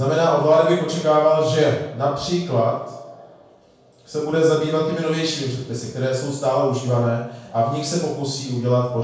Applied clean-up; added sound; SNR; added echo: none; none; none; reverberation time 0.7 s.